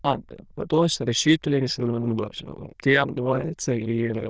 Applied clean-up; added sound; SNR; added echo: neural diffusion model UNIVERSE++.